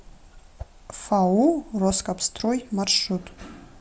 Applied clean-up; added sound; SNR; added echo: none; Whoosh, swoosh, swish; 16 dB; none.